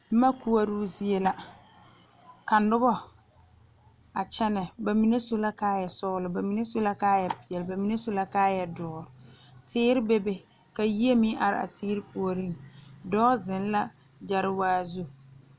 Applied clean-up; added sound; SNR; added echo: none; none; none; none.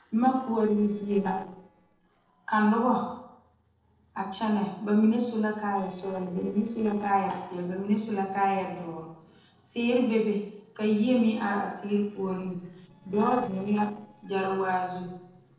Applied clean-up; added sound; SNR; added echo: neural separator model SepFormer DNS4.